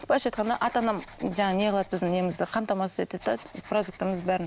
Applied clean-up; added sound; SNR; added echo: none; Writing; 20 dB; none.